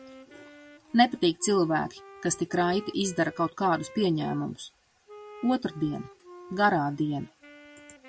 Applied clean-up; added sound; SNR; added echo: none; Wind instrument, woodwind instrument; 20 dB; none.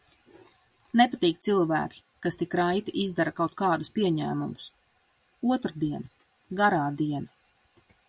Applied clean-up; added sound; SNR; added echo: none; none; none; none.